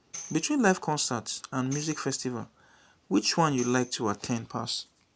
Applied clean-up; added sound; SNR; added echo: none; Tambourine; 17 dB; none.